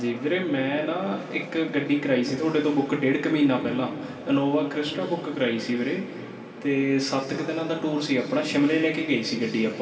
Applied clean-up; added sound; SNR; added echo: none; none; none; reverberation time 2.4 s.